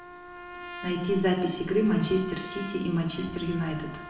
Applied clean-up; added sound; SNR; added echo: none; Trumpet; 15 dB; reverberation time 0.9 s.